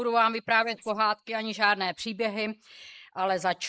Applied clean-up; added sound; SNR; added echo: neural mask model Resemble Enhance denoiser.